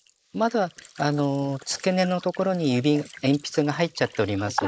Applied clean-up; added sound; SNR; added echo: neural mask model Resemble Enhance denoiser.